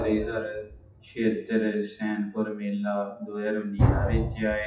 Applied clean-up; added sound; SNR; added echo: classical method WPE with log-MMSE.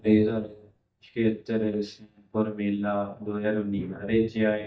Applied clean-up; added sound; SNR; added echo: neural mask model DeepFilterNet 3.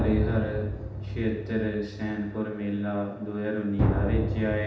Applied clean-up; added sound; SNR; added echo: none; Drum; 1 dB; reverberation time 0.8 s.